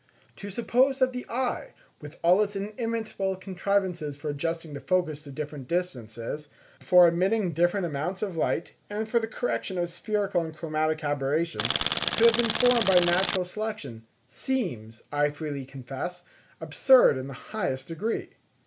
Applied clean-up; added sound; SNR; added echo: none; Tools; 2 dB; none.